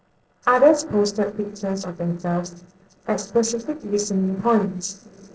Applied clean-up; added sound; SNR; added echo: neural separator model SepFormer DNS4.